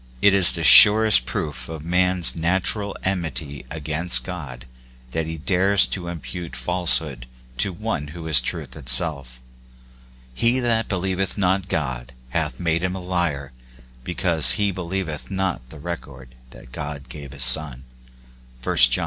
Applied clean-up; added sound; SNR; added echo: none; none; none; none.